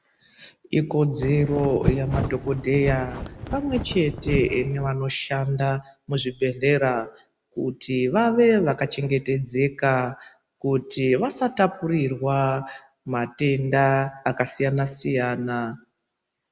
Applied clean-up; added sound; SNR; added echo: none; Wind; 6 dB; none.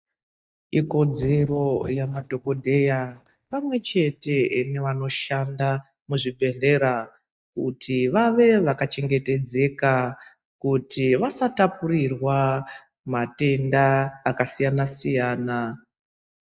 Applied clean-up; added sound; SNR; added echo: neural mask model DeepFilterNet 3.